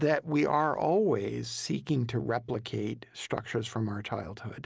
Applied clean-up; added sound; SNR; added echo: none; none; none; none.